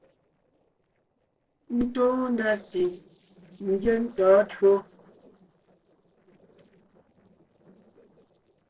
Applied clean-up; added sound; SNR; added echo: neural separator model SepFormer DNS4.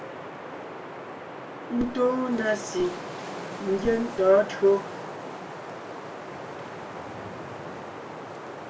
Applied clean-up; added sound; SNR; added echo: none; Wind; 8 dB; reverberation time 0.2 s.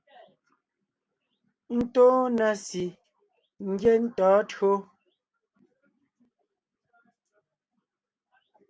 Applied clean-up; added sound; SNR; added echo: none; none; none; none.